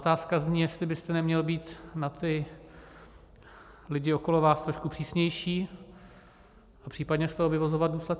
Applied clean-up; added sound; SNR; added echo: none; none; none; none.